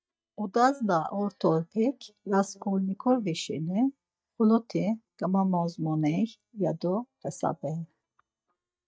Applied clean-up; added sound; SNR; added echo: neural mask model DeepFilterNet 3.